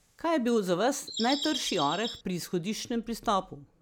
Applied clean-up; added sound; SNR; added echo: none; Bird vocalization, bird call, bird song; 6 dB; none.